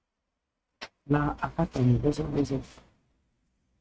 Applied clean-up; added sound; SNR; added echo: neural mask model RNNoise.